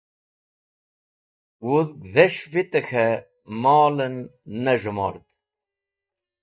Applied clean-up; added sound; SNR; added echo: neural mask model DeepFilterNet 3.